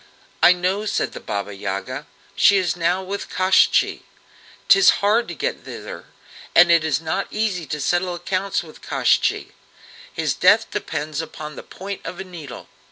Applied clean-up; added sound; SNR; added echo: none; none; none; none.